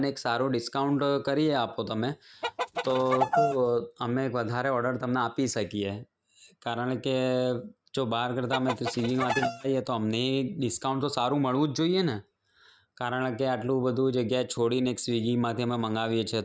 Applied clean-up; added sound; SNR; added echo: neural mask model RNNoise.